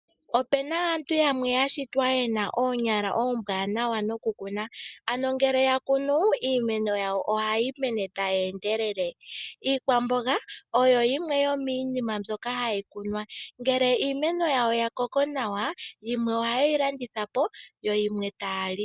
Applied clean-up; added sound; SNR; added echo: none; none; none; none.